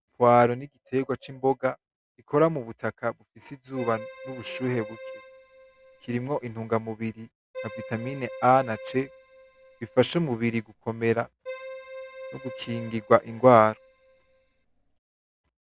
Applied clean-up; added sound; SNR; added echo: none; Keyboard (musical); 16 dB; none.